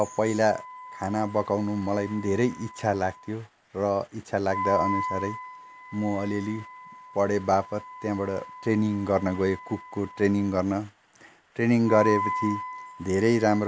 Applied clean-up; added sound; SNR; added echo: none; Wind instrument, woodwind instrument; 10 dB; none.